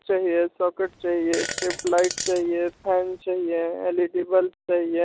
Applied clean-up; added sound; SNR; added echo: none; Fart; 11 dB; none.